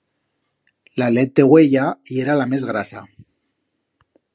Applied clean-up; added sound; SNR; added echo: none; none; none; none.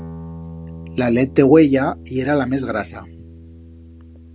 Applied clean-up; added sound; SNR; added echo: none; Guitar; 16 dB; none.